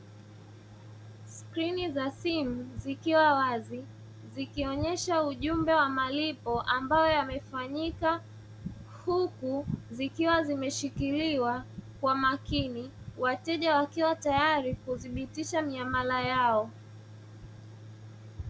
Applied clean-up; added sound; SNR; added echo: none; Tools; 18 dB; none.